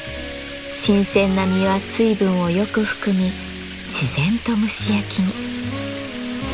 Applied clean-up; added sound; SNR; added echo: none; Bathtub (filling or washing); 13 dB; none.